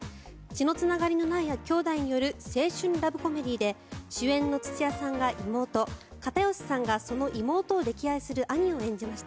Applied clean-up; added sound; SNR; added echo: none; none; none; none.